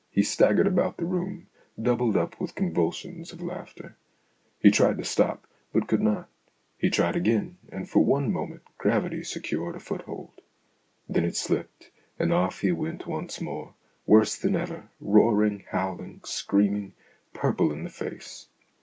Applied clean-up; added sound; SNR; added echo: none; none; none; none.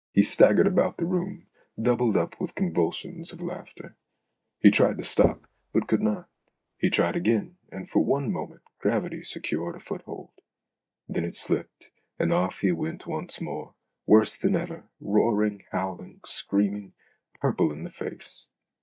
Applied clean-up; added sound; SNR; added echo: neural mask model DeepFilterNet 3.